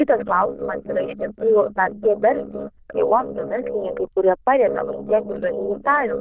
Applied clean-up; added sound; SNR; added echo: neural diffusion model UNIVERSE++.